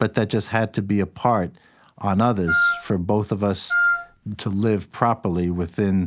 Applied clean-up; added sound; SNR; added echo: none; Wind instrument, woodwind instrument; -1 dB; none.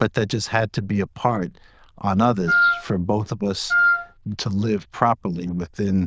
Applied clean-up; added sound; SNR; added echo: neural diffusion model UNIVERSE++.